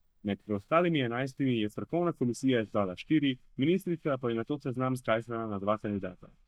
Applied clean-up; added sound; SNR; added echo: neural mask model DeepFilterNet 3.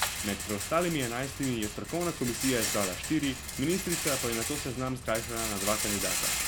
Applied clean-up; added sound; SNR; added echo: none; Rattle; 2 dB; none.